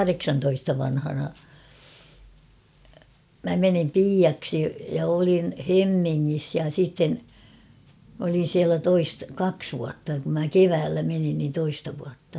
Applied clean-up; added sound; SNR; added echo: none; none; none; none.